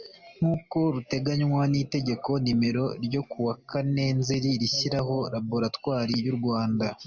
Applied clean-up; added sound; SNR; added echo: none; none; none; none.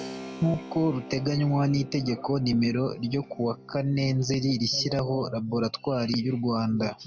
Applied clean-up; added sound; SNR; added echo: none; Keyboard (musical); 18 dB; none.